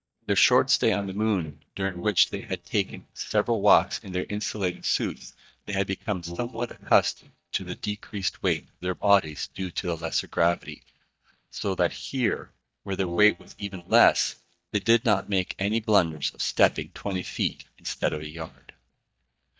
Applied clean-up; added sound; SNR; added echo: neural mask model DeepFilterNet 3.